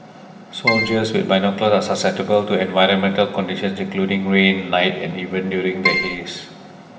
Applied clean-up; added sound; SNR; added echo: none; Keyboard (musical); 0 dB; reverberation time 1.9 s.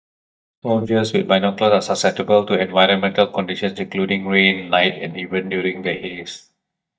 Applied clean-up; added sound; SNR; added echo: neural mask model DeepFilterNet 3.